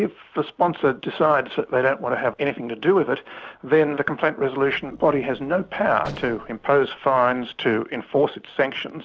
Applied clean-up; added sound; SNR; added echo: neural separator model SepFormer DNS4.